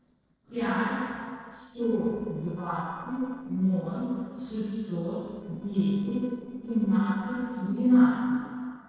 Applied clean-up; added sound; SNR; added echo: neural separator model SepFormer DNS4.